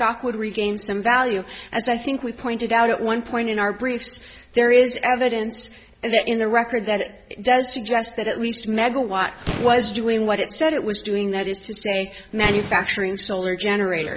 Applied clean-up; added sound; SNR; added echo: none; Boom; 12 dB; none.